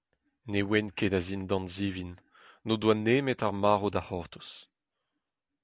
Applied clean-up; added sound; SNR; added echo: none; none; none; none.